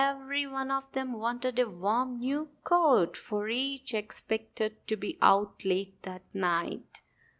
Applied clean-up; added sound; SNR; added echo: none; none; none; none.